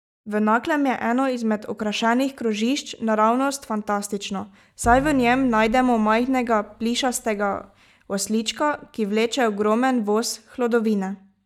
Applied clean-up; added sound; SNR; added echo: neural mask model DeepFilterNet 3.